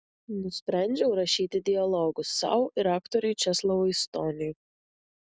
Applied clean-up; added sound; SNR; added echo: none; none; none; none.